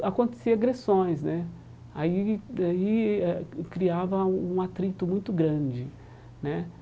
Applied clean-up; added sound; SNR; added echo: none; none; none; none.